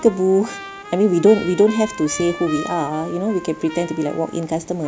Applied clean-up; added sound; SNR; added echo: none; Trumpet; 15 dB; none.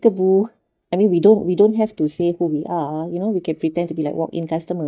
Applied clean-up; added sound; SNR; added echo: neural mask model DeepFilterNet 3.